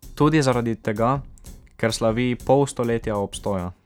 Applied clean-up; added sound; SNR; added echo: none; Drum kit; 19 dB; none.